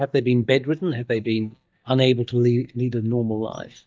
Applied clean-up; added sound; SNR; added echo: neural mask model DeepFilterNet 3.